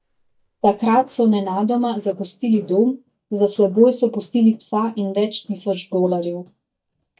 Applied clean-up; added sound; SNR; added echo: neural mask model DeepFilterNet 3.